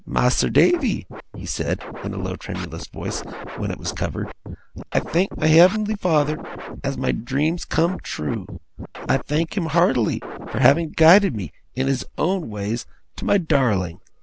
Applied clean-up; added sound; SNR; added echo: none; Scratching (performance technique); 13 dB; none.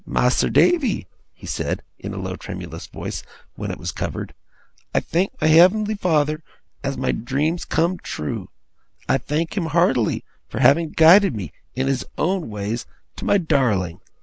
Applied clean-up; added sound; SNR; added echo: none; none; none; none.